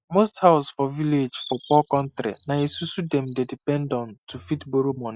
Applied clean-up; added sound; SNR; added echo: neural mask model Resemble Enhance denoiser.